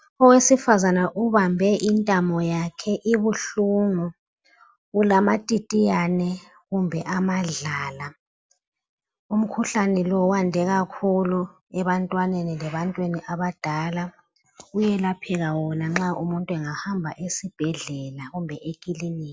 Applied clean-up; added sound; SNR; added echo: none; none; none; none.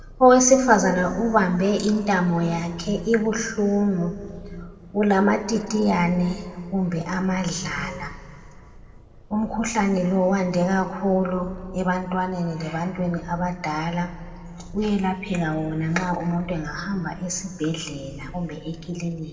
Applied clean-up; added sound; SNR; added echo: none; Purr; 19 dB; reverberation time 1.6 s.